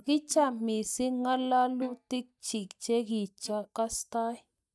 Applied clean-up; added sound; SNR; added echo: neural mask model DeepFilterNet 3.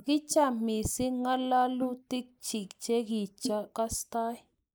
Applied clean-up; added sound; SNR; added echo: neural mask model Resemble Enhance denoiser.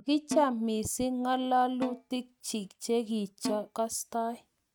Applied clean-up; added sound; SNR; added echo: neural mask model RNNoise.